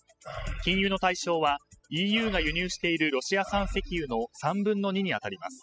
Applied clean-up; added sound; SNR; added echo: classical method spectral subtraction.